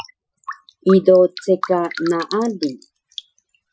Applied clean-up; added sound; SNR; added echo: classical method Wiener filter.